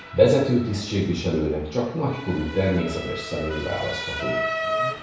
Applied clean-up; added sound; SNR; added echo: none; Motor vehicle (road) / Siren; 8 dB; reverberation time 0.7 s.